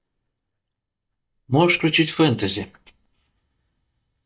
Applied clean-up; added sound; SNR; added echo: neural mask model DeepFilterNet 3.